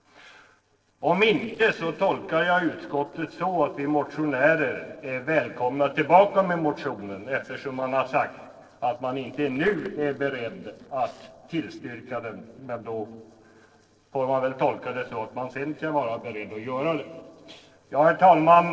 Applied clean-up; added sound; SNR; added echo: neural separator model SepFormer DNS4.